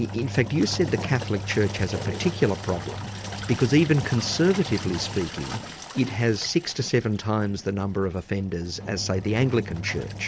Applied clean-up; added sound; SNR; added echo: none; Engine; 10 dB; none.